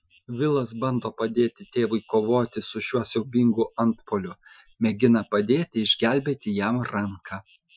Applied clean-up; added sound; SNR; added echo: classical method Wiener filter.